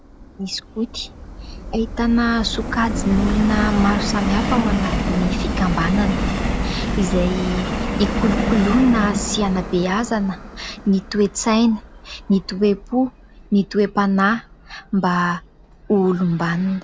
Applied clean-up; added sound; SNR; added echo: none; Subway, metro, underground; 4 dB; none.